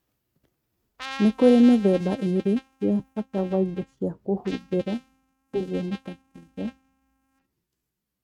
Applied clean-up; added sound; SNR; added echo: neural mask model RNNoise.